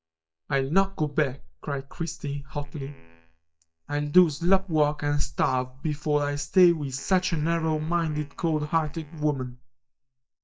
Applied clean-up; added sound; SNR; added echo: neural mask model DeepFilterNet 3.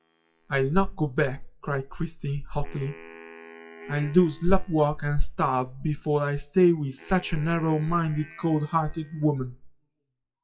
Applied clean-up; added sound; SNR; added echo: classical method WPE with log-MMSE.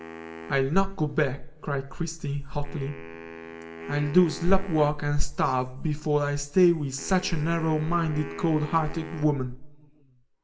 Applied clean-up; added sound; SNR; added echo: none; Wind instrument, woodwind instrument; 17 dB; reverberation time 0.6 s.